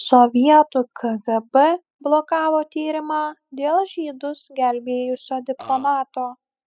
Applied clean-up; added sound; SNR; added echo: classical method spectral subtraction.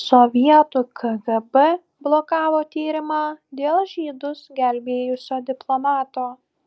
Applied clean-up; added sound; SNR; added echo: none; none; none; none.